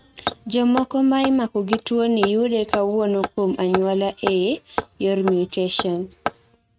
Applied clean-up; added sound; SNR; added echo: neural mask model RNNoise.